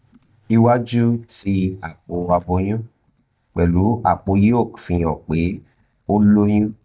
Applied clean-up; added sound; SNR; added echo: neural mask model DeepFilterNet 3.